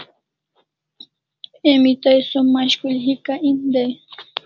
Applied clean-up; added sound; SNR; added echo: none; none; none; none.